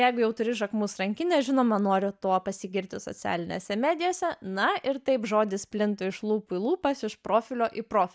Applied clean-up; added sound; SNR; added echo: none; none; none; none.